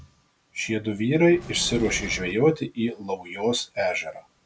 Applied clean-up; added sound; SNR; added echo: none; Engine / Mechanisms; 12 dB; none.